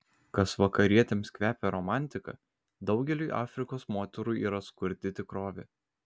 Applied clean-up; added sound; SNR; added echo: none; none; none; none.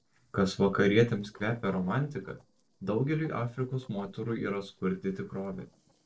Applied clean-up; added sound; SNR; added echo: neural separator model SepFormer DNS4.